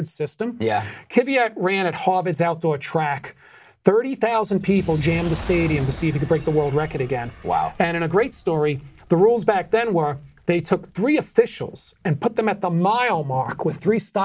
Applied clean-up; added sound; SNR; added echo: none; Fire; 19 dB; none.